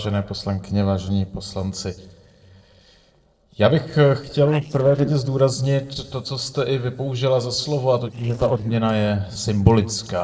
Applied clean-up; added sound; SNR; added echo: neural separator model SepFormer DNS4.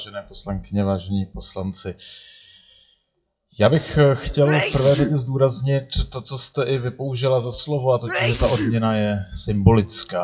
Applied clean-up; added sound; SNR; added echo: classical method WPE with log-MMSE.